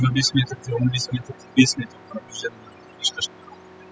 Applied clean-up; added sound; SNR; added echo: classical method spectral subtraction.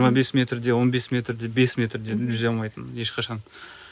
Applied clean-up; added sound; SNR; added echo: none; none; none; none.